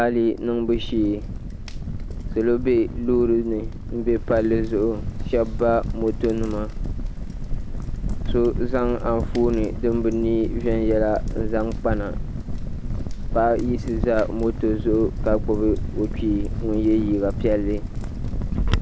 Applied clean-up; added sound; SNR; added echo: none; Crackle; 3 dB; none.